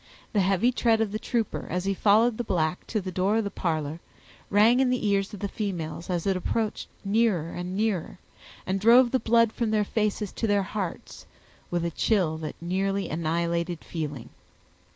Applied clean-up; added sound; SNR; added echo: none; none; none; none.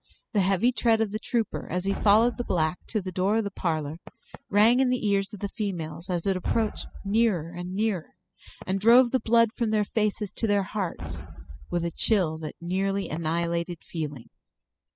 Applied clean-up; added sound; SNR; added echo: classical method spectral subtraction.